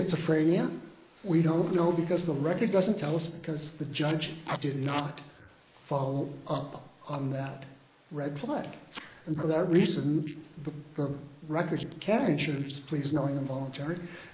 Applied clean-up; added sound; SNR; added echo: neural mask model Resemble Enhance denoiser.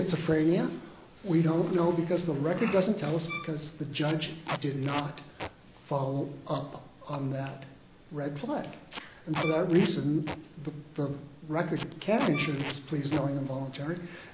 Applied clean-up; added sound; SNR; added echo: none; Packing tape, duct tape + Bowed string instrument; 10 dB; none.